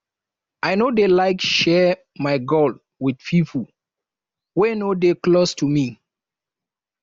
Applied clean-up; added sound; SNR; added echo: none; none; none; none.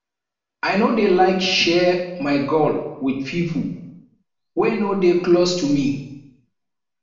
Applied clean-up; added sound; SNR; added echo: none; none; none; reverberation time 0.8 s.